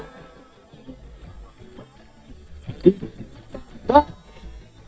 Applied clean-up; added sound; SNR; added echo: neural mask model DeepFilterNet 3.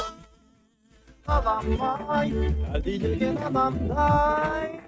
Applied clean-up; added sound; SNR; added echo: neural mask model RNNoise.